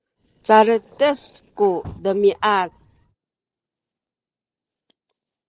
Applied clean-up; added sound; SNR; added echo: neural separator model SepFormer DNS4.